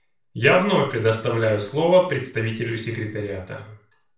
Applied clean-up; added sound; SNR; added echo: none; none; none; reverberation time 0.3 s.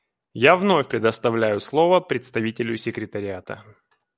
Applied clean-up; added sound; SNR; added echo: none; none; none; none.